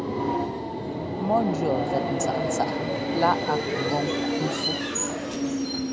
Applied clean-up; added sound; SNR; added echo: none; Subway, metro, underground; -3 dB; none.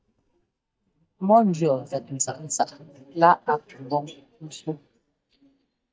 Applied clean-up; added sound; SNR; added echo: neural mask model DeepFilterNet 3.